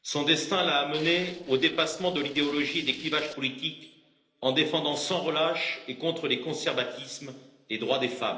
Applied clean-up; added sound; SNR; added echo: neural separator model SepFormer DNS4.